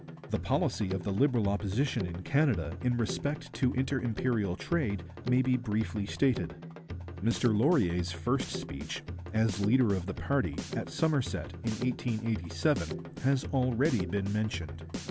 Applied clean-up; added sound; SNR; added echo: none; Drum kit; 9 dB; none.